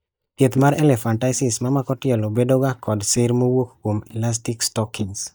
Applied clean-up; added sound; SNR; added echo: neural mask model DeepFilterNet 3.